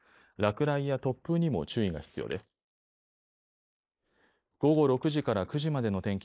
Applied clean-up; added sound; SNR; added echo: neural mask model Resemble Enhance denoiser.